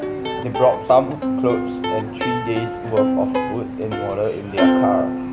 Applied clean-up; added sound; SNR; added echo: none; Plucked string instrument; 0 dB; none.